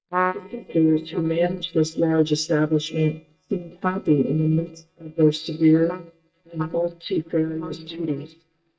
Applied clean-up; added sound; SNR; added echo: neural mask model DeepFilterNet 3.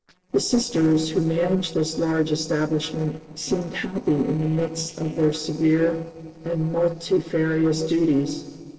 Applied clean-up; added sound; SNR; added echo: neural separator model SepFormer DNS4.